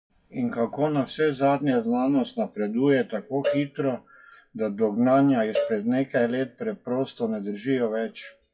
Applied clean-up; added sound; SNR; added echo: classical method WPE with log-MMSE.